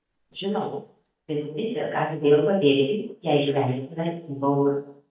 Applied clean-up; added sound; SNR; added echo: neural mask model DeepFilterNet 3.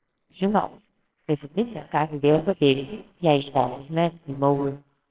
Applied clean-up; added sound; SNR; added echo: neural separator model SepFormer WHAMR!.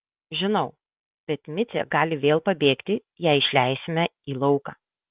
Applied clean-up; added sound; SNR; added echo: none; none; none; none.